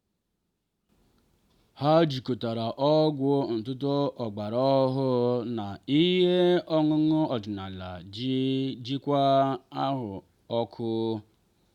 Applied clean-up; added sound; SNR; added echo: none; none; none; none.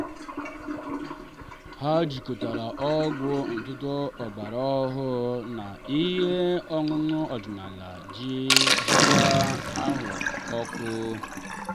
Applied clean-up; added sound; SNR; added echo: none; Sink (filling or washing); 0 dB; none.